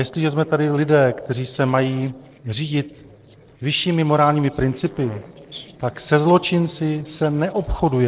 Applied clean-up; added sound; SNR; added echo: neural separator model SepFormer DNS4.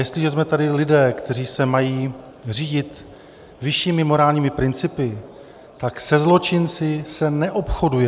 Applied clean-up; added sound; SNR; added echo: none; none; none; none.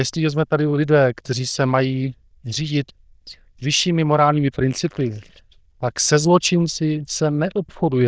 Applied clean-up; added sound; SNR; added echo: neural diffusion model UNIVERSE++.